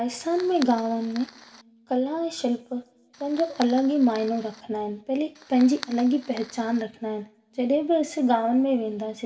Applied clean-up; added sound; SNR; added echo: none; Fire; 18 dB; reverberation time 0.7 s.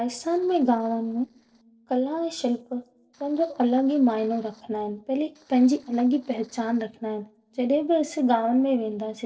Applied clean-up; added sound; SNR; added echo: neural separator model SepFormer DNS4.